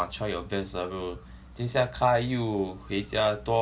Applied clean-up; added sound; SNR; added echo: none; none; none; none.